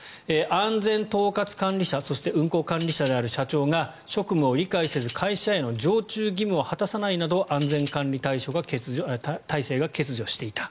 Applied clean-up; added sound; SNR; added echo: none; Tambourine; 14 dB; none.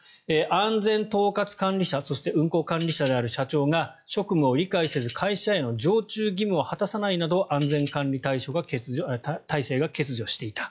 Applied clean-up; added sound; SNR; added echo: classical method log-MMSE.